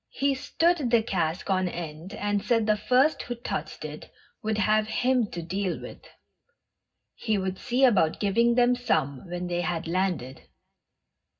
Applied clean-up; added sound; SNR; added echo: none; none; none; reverberation time 0.4 s.